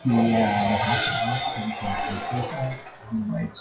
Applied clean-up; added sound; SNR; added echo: classical method WPE with log-MMSE.